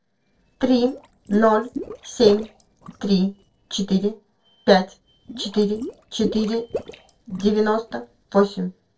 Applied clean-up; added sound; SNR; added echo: neural separator model SepFormer DNS4.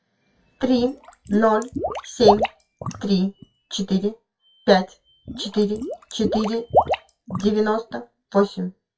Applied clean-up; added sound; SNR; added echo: classical method WPE with log-MMSE.